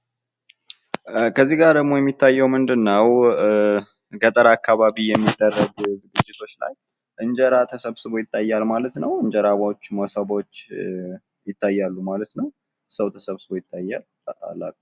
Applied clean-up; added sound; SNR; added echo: none; none; none; none.